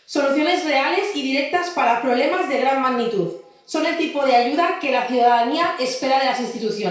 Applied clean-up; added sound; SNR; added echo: none; none; none; reverberation time 0.6 s.